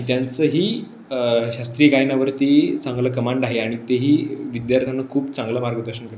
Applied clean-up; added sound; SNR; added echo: none; none; none; none.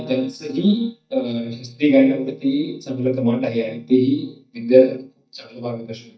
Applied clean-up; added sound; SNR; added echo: neural mask model DeepFilterNet 3.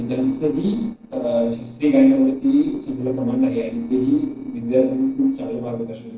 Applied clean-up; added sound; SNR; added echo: neural separator model SepFormer DNS4.